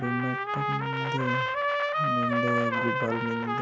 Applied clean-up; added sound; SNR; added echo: none; Trumpet; -3 dB; none.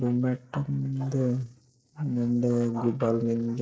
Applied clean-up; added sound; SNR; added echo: neural mask model Resemble Enhance denoiser.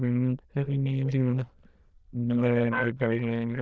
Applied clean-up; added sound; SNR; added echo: neural diffusion model UNIVERSE++.